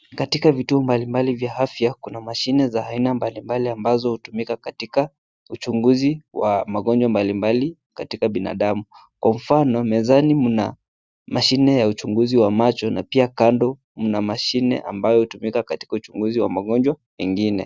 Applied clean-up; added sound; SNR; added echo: none; none; none; none.